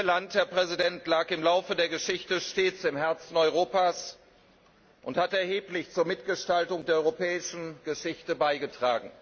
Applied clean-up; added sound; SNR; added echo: none; none; none; none.